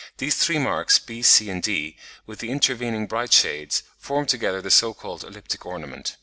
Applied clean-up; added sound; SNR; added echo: none; none; none; none.